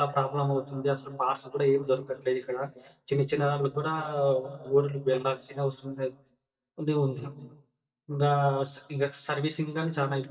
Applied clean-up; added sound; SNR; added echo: neural mask model DeepFilterNet 3.